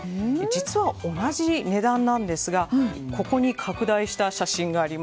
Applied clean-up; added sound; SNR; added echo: none; none; none; none.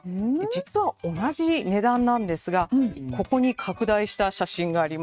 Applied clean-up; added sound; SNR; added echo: neural mask model RNNoise.